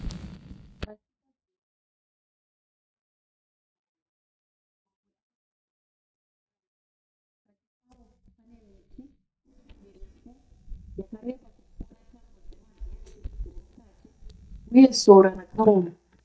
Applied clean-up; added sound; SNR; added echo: neural mask model DeepFilterNet 3.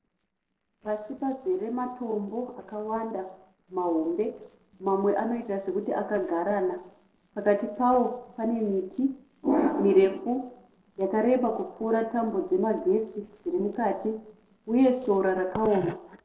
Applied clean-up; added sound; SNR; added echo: neural separator model SepFormer DNS4.